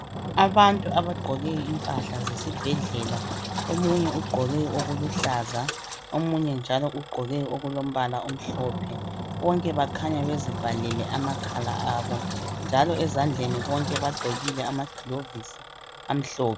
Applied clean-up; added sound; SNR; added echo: none; Engine; 5 dB; none.